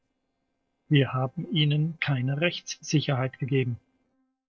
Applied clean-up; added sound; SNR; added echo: neural separator model SepFormer DNS4.